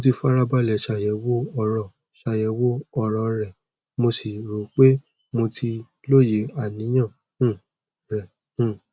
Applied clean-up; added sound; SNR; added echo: none; none; none; none.